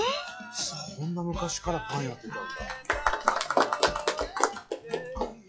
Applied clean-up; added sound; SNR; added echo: classical method log-MMSE.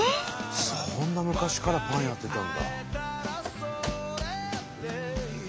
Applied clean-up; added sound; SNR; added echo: none; none; none; none.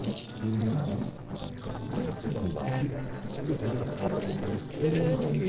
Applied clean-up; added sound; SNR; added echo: neural separator model SepFormer DNS4.